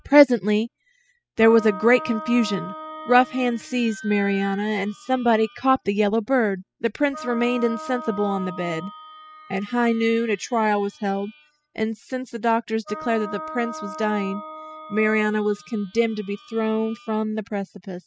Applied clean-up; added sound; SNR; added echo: classical method spectral subtraction.